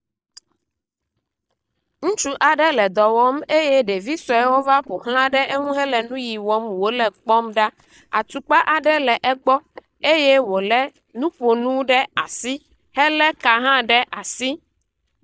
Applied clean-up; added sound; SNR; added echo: neural mask model DeepFilterNet 3.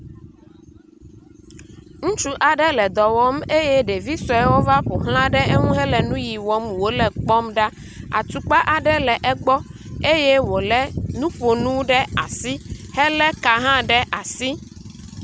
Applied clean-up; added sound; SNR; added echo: none; none; none; none.